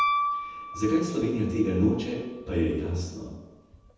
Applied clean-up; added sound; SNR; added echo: none; Piano; 6 dB; reverberation time 1.1 s.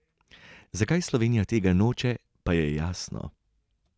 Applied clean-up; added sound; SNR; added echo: none; none; none; none.